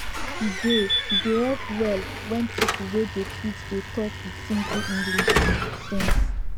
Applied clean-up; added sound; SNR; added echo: none; Squeak / Slam / Alarm / Wood + Slam / Alarm; -2 dB; none.